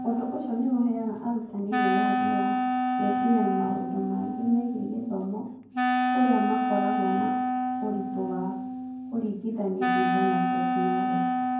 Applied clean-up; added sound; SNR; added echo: none; Wind instrument, woodwind instrument; -2 dB; reverberation time 0.9 s.